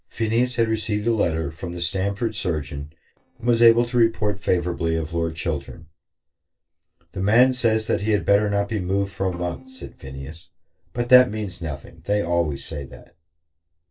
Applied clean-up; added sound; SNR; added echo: neural separator model SepFormer DNS4.